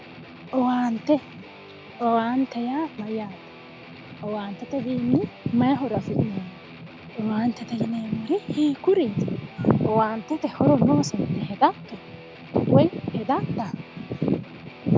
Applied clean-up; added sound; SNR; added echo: none; Guitar; 18 dB; none.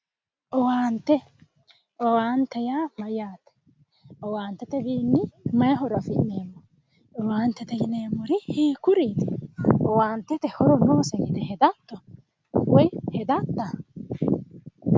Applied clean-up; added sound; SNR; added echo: none; none; none; none.